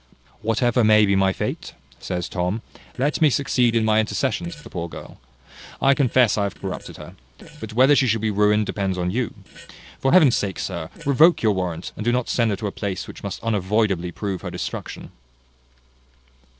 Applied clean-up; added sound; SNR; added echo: neural separator model SepFormer DNS4.